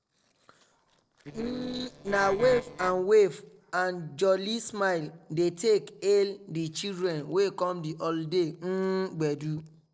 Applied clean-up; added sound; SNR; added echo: neural separator model SepFormer DNS4.